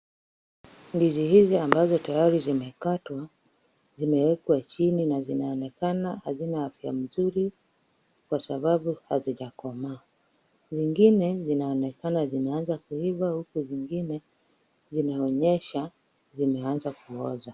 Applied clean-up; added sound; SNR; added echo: none; none; none; none.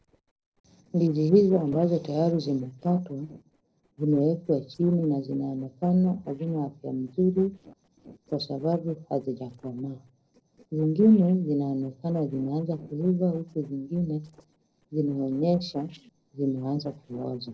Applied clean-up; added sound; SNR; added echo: neural separator model SepFormer DNS4.